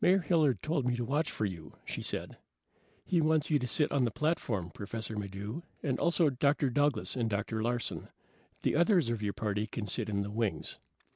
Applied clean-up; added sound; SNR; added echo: none; none; none; none.